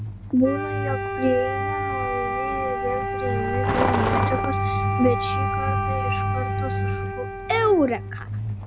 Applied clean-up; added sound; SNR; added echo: none; Truck + Wind instrument, woodwind instrument; -2 dB; none.